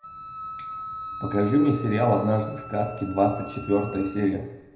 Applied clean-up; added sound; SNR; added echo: none; Wind instrument, woodwind instrument; 13 dB; reverberation time 0.8 s.